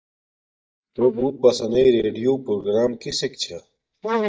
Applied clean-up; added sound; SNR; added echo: neural mask model DeepFilterNet 3.